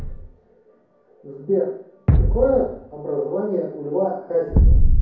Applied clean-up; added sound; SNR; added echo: none; Thump, thud; -4 dB; reverberation time 0.6 s.